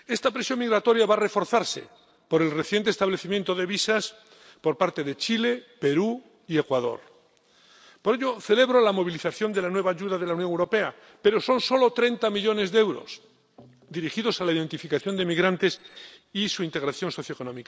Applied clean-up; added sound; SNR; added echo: neural separator model SepFormer DNS4.